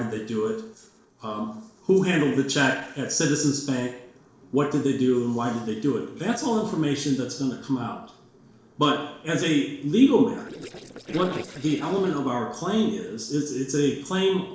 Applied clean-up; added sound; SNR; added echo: neural separator model SepFormer DNS4.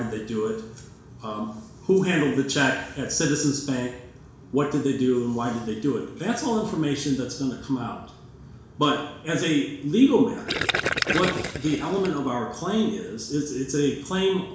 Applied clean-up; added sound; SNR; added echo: none; Gurgling; 3 dB; reverberation time 0.7 s.